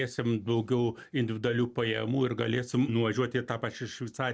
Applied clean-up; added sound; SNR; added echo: none; none; none; none.